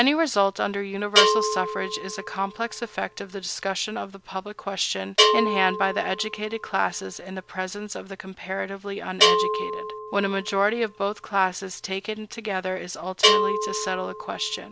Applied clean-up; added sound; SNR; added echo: none; Bell; 0 dB; none.